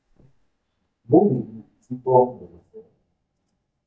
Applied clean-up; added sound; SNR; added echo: neural mask model DeepFilterNet 3.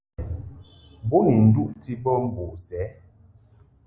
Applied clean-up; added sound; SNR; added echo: none; none; none; none.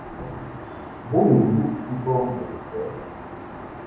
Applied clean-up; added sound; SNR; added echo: none; Aircraft; 12 dB; reverberation time 2.0 s.